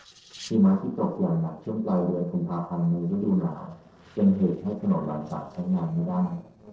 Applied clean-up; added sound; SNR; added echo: neural separator model SepFormer DNS4.